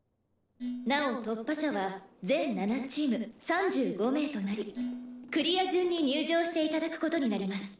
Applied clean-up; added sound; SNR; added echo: neural separator model SepFormer DNS4.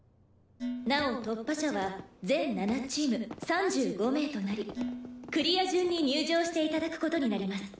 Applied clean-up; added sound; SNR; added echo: none; Dishes, pots, and pans; 15 dB; none.